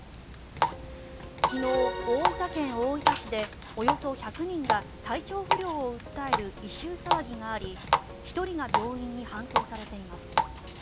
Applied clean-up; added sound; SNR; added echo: none; Water tap, faucet; -1 dB; none.